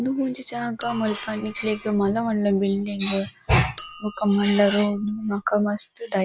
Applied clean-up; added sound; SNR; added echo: none; Chink, clink; 16 dB; none.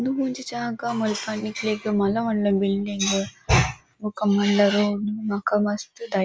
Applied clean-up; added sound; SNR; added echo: none; none; none; none.